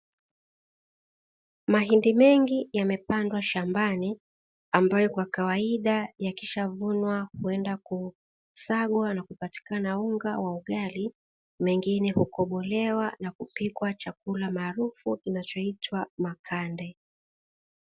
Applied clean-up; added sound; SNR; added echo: none; none; none; none.